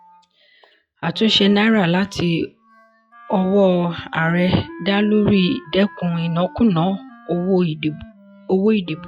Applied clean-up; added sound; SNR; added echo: classical method log-MMSE.